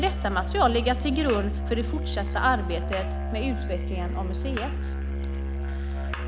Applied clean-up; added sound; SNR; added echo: none; Musical instrument; 0 dB; none.